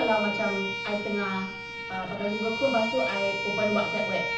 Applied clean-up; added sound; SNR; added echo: none; Bowed string instrument; 3 dB; reverberation time 0.6 s.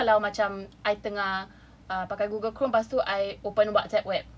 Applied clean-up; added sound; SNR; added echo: none; none; none; none.